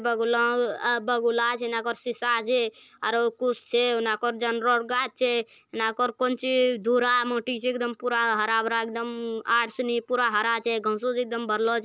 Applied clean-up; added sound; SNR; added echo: none; none; none; none.